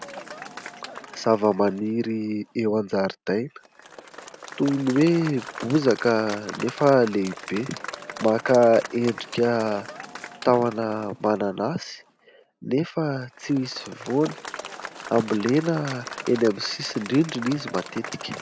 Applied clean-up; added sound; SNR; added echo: none; Applause / Crowd; 14 dB; none.